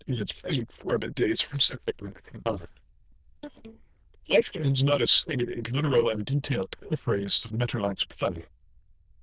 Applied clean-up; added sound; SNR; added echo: neural diffusion model UNIVERSE++.